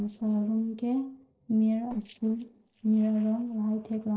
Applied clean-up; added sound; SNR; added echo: neural separator model SepFormer DNS4.